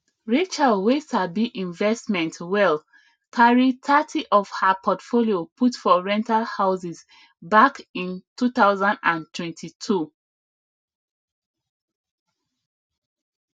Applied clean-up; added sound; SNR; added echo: none; none; none; none.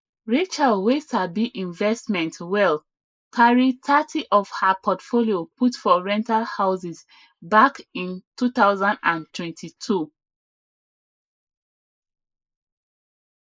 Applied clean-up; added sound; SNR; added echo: neural mask model Resemble Enhance denoiser.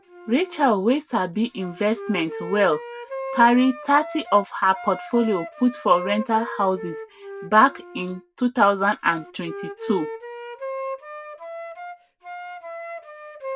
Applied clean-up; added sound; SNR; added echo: none; Wind instrument, woodwind instrument; 12 dB; none.